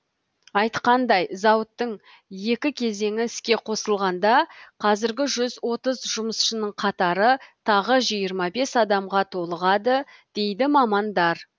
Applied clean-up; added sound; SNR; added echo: none; none; none; none.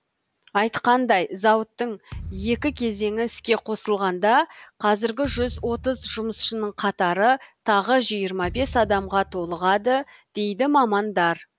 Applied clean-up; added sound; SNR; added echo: none; Thump, thud; 18 dB; none.